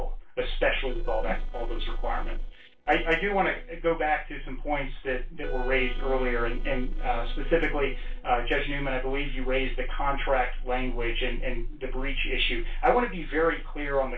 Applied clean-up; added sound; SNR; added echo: neural separator model SepFormer DNS4.